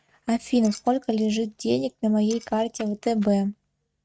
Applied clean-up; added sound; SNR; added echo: neural mask model RNNoise.